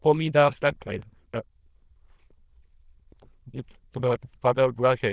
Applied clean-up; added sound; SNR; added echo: neural diffusion model UNIVERSE++.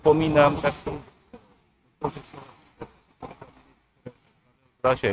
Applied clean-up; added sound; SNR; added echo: neural mask model RNNoise.